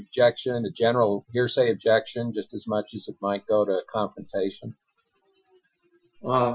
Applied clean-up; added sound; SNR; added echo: classical method Wiener filter.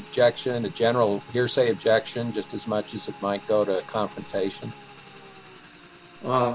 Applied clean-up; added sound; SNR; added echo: none; Motorcycle / Engine; 20 dB; none.